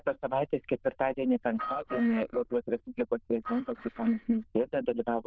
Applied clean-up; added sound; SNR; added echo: neural diffusion model UNIVERSE++.